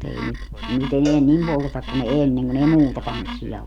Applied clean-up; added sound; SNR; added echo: none; Cowbell + Wood; 13 dB; none.